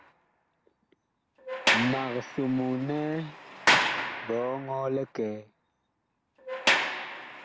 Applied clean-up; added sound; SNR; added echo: none; Sliding door; -2 dB; none.